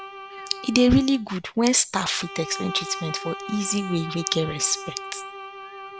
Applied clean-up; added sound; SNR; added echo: none; Bowed string instrument; 12 dB; none.